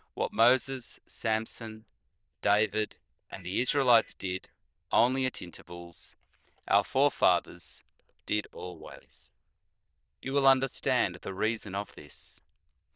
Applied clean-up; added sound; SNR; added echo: neural diffusion model UNIVERSE++.